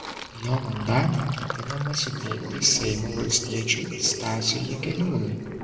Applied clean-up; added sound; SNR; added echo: none; Sink (filling or washing); 9 dB; reverberation time 1.6 s.